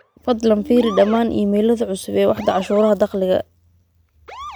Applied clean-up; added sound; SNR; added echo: none; Motor vehicle (road) / Siren; 19 dB; none.